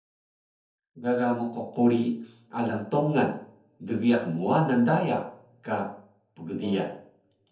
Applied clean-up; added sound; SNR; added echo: none; Wind instrument, woodwind instrument; 17 dB; reverberation time 0.5 s.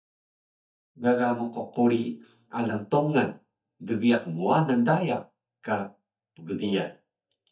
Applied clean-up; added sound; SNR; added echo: neural mask model DeepFilterNet 3.